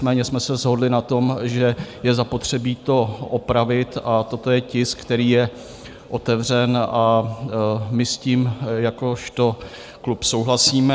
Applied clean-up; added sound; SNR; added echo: none; none; none; none.